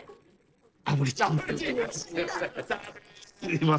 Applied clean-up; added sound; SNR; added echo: neural separator model SepFormer DNS4.